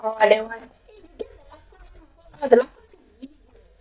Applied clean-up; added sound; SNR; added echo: neural mask model DeepFilterNet 3.